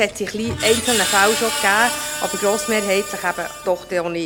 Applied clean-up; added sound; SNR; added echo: none; Screech; 5 dB; none.